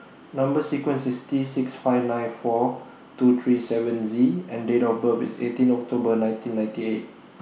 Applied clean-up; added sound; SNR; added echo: none; none; none; none.